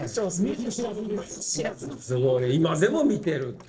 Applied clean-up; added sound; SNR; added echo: neural separator model SepFormer DNS4.